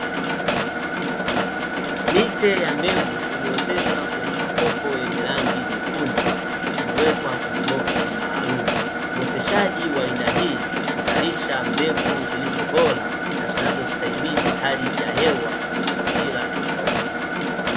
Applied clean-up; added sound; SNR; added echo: none; Mechanisms; -4 dB; none.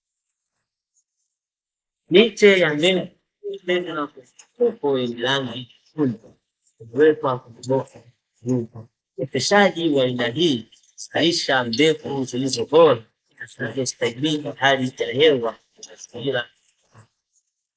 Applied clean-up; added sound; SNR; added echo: neural mask model Resemble Enhance denoiser.